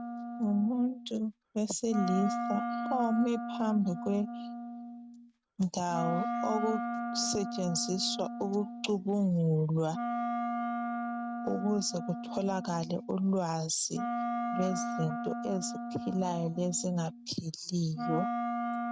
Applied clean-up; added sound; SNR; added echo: neural mask model RNNoise.